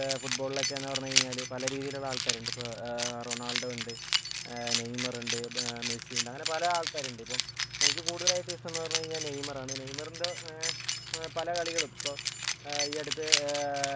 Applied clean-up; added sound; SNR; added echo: none; Keys jangling; -3 dB; none.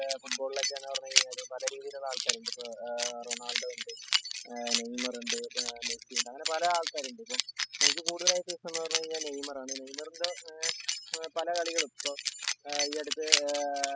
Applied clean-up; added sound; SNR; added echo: classical method spectral subtraction.